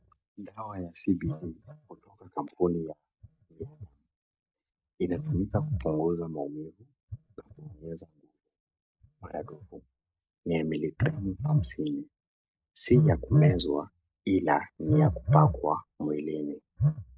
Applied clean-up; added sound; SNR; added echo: neural mask model DeepFilterNet 3.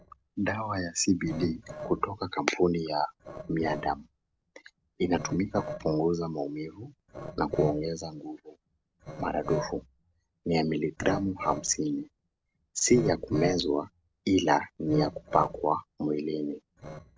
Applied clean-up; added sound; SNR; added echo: neural separator model SepFormer DNS4.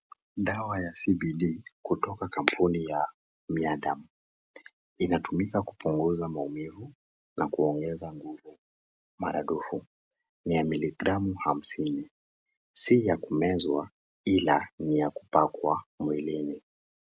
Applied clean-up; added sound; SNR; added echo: none; none; none; none.